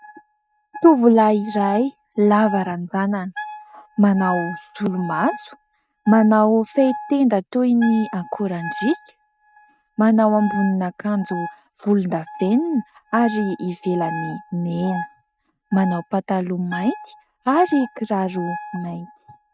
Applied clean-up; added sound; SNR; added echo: neural mask model RNNoise.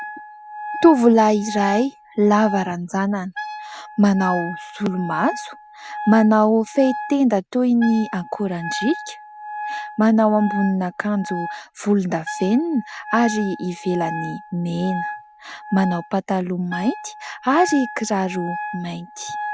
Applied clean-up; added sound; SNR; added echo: none; Wind instrument, woodwind instrument; 11 dB; none.